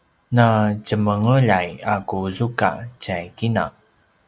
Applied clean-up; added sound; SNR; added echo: none; none; none; none.